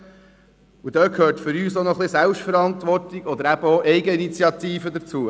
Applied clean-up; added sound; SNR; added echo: none; none; none; none.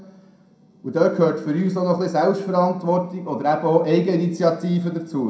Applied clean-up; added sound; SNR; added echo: none; none; none; reverberation time 0.4 s.